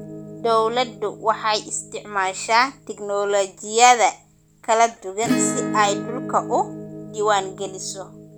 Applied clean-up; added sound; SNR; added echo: none; Acoustic guitar / Strum; 10 dB; none.